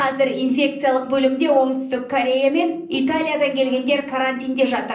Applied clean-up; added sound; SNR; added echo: none; none; none; reverberation time 0.6 s.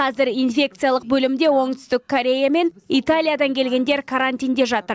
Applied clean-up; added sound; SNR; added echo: none; none; none; none.